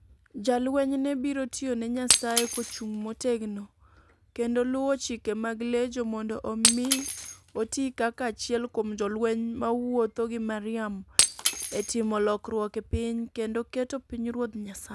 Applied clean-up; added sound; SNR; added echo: none; Shatter; 4 dB; none.